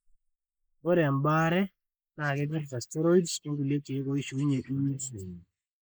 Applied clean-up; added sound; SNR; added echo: neural mask model Resemble Enhance denoiser.